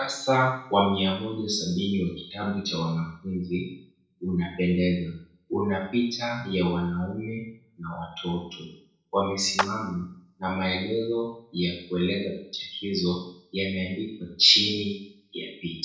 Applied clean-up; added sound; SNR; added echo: neural separator model SepFormer DNS4.